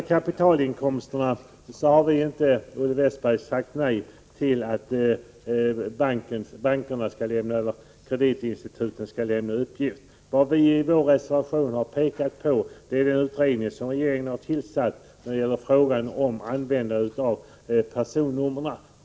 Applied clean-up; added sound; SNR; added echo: none; none; none; none.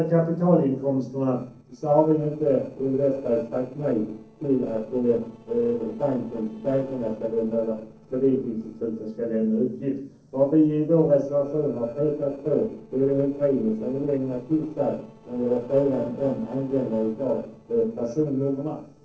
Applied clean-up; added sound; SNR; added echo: neural separator model SepFormer DNS4.